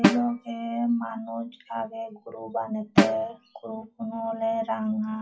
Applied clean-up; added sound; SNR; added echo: classical method WPE with log-MMSE.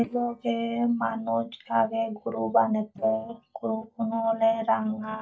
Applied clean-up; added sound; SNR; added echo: neural mask model DeepFilterNet 3.